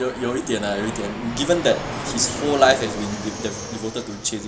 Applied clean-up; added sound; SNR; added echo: none; Fixed-wing aircraft, airplane; 8 dB; none.